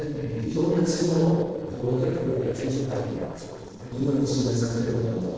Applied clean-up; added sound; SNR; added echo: neural separator model SepFormer DNS4.